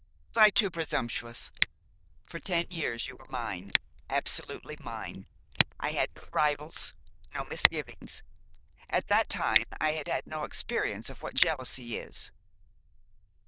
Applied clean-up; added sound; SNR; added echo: neural diffusion model UNIVERSE++.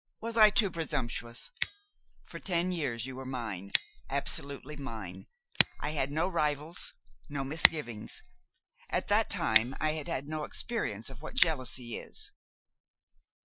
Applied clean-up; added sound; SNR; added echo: classical method Wiener filter.